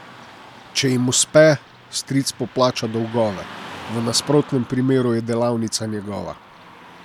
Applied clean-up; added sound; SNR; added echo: none; Car passing by / Traffic noise, roadway noise; 19 dB; none.